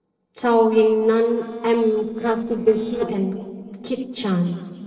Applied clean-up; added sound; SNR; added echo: neural separator model SepFormer DNS4.